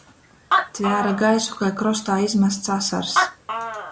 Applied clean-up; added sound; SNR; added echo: none; Animal; 5 dB; none.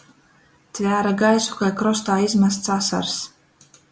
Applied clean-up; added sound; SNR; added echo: none; none; none; none.